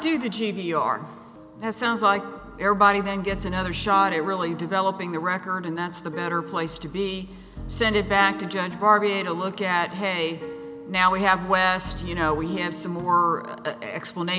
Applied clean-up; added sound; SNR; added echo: none; Piano; 14 dB; none.